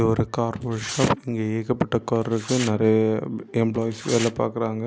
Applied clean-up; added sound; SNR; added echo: none; Tearing; 15 dB; none.